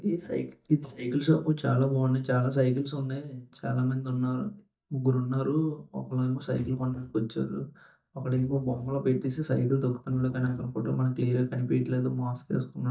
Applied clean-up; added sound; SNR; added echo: neural mask model DeepFilterNet 3.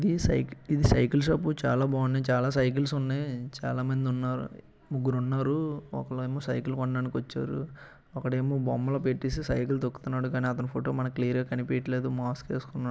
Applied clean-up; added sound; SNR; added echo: none; none; none; none.